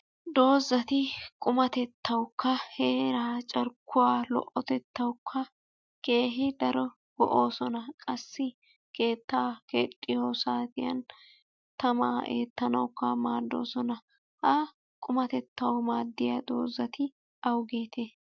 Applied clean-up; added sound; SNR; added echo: none; none; none; none.